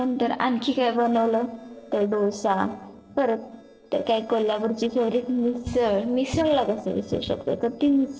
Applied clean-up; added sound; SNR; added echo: neural separator model SepFormer DNS4.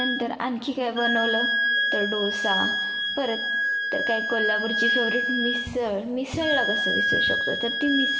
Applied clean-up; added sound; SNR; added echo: none; Wind instrument, woodwind instrument; -2 dB; reverberation time 1.8 s.